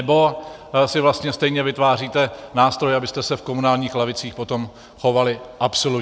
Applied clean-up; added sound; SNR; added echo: none; none; none; none.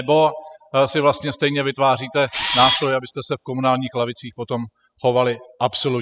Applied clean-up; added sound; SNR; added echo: classical method spectral subtraction.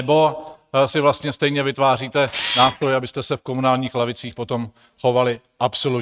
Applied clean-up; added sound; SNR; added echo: neural mask model RNNoise.